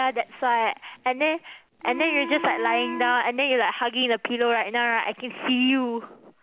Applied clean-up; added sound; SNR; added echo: none; Wind instrument, woodwind instrument; 11 dB; none.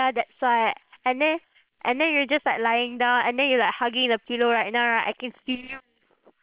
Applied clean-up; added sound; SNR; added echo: neural separator model SepFormer WHAM!.